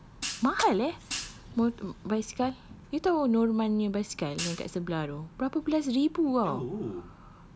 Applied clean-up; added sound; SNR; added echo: none; Fire + Hi-hat; 11 dB; none.